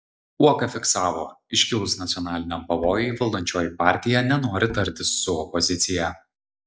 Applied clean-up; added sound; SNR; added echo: neural mask model DeepFilterNet 3.